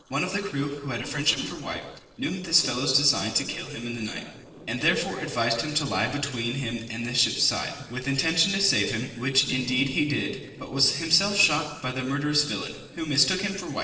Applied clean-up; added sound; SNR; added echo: neural separator model SepFormer DNS4.